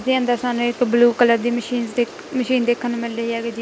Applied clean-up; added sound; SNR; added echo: none; Toilet flush; 19 dB; none.